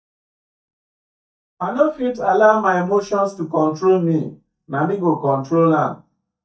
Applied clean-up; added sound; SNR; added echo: neural mask model DeepFilterNet 3.